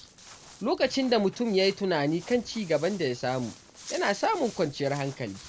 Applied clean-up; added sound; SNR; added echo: none; Walk, footsteps; 20 dB; none.